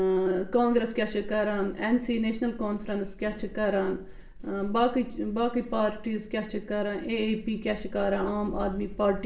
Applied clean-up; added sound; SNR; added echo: none; none; none; reverberation time 0.5 s.